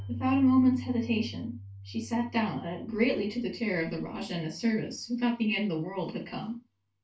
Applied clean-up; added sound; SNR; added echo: none; Keyboard (musical); 15 dB; reverberation time 0.2 s.